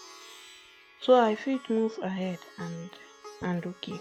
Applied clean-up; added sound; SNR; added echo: none; Plucked string instrument; 20 dB; none.